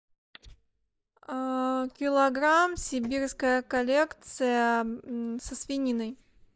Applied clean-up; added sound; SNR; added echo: neural mask model DeepFilterNet 3.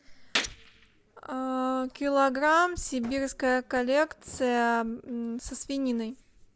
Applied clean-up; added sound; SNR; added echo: none; Gunshot, gunfire; 8 dB; none.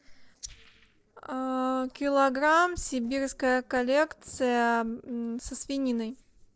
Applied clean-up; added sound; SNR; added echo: neural separator model SepFormer DNS4.